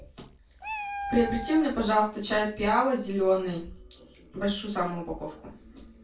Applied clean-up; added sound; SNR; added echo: none; Meow; 11 dB; reverberation time 0.3 s.